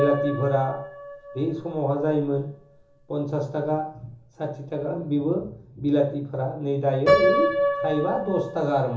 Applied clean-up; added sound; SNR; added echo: none; Piano; 3 dB; reverberation time 1.2 s.